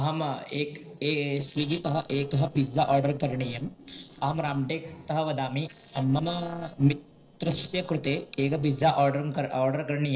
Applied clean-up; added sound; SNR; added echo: neural separator model SepFormer DNS4.